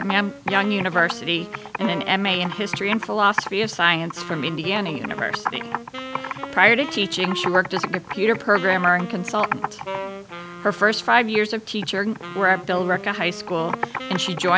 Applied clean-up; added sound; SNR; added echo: none; Wind instrument, woodwind instrument + Computer keyboard; 9 dB; none.